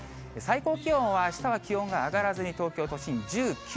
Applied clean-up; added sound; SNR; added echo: none; none; none; none.